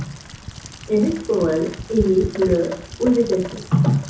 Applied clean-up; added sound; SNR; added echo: none; Rain; 12 dB; reverberation time 0.6 s.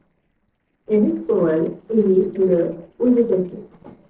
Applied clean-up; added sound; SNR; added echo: neural separator model SepFormer DNS4.